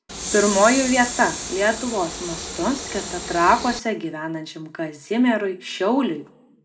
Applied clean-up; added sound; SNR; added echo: none; Train; 7 dB; reverberation time 0.4 s.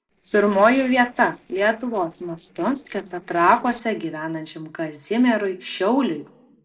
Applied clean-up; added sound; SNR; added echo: neural separator model SepFormer DNS4.